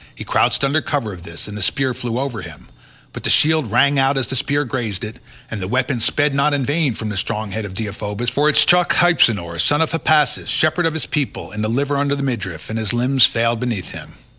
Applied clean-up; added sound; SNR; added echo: none; none; none; none.